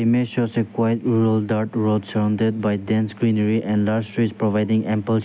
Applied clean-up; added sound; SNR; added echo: none; none; none; none.